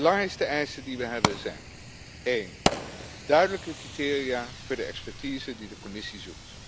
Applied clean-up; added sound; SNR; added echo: none; Fire; 6 dB; none.